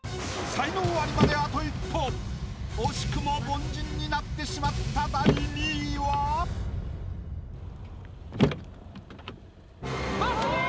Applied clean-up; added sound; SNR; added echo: none; Car; 4 dB; none.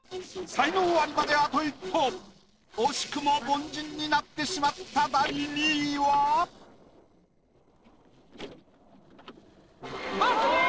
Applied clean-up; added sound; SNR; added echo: neural separator model SepFormer DNS4.